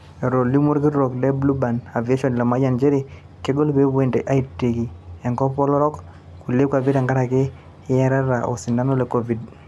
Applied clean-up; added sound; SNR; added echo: none; none; none; none.